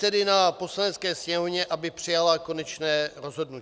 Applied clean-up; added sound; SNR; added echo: none; none; none; none.